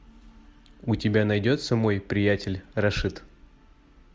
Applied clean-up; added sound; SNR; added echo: none; none; none; none.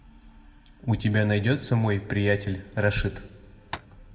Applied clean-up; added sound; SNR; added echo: none; Tap; 13 dB; reverberation time 1.4 s.